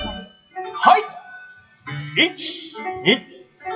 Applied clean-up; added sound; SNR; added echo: classical method WPE with log-MMSE.